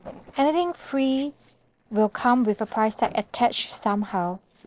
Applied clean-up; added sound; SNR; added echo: neural separator model SepFormer DNS4.